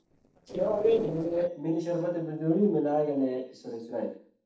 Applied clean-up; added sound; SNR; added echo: neural separator model SepFormer DNS4.